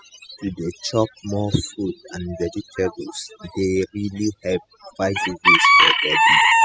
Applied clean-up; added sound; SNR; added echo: classical method spectral subtraction.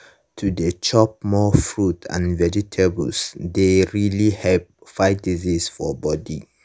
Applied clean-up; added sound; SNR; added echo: none; none; none; none.